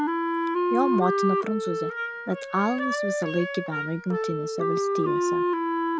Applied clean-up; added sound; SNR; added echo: none; Wind instrument, woodwind instrument; -3 dB; none.